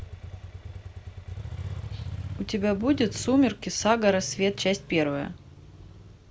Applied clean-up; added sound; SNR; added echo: none; Motorcycle; 11 dB; none.